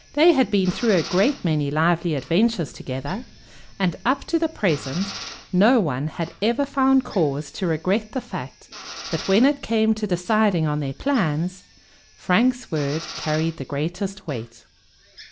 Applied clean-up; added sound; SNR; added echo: none; Drill; 19 dB; none.